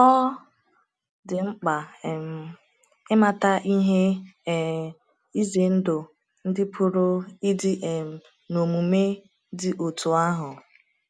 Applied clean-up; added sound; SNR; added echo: none; none; none; none.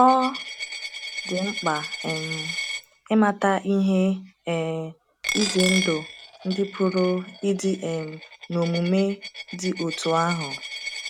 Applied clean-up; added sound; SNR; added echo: none; Coin (dropping); 9 dB; none.